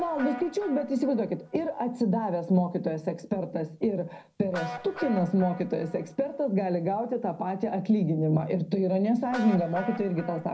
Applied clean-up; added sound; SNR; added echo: none; Guitar; 17 dB; reverberation time 0.4 s.